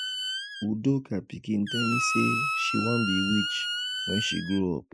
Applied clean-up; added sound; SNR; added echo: classical method Wiener filter.